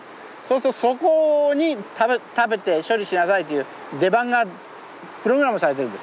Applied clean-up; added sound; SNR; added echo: none; none; none; none.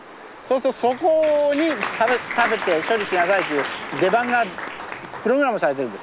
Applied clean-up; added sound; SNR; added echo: none; Applause; 9 dB; none.